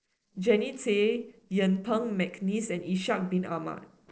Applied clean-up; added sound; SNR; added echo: neural separator model SepFormer DNS4.